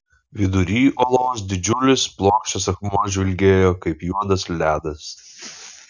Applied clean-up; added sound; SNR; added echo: none; none; none; none.